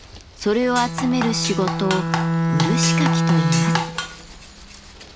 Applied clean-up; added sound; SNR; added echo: none; Bowed string instrument + Drum kit; -2 dB; none.